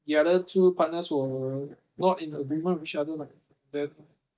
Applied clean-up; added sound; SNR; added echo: neural mask model DeepFilterNet 3.